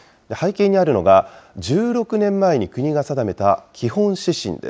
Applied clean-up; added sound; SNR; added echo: none; none; none; none.